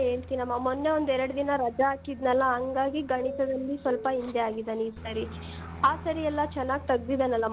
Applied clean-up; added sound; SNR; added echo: none; Aircraft + Doorbell; 15 dB; none.